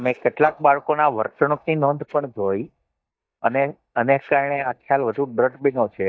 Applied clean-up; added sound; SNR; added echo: neural mask model DeepFilterNet 3.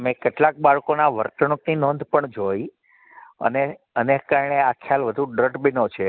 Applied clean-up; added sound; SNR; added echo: none; none; none; none.